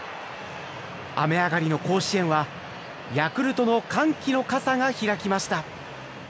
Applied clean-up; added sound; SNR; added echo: none; none; none; none.